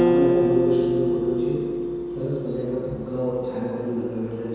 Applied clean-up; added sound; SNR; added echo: none; Acoustic guitar; -2 dB; reverberation time 2.1 s.